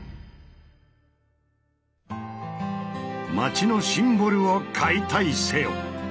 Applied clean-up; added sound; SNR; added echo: none; none; none; none.